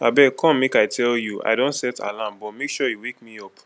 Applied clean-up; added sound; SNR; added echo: none; none; none; none.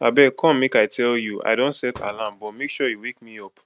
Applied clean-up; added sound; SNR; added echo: neural mask model RNNoise.